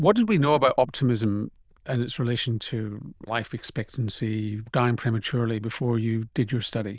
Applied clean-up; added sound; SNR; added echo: neural diffusion model UNIVERSE++.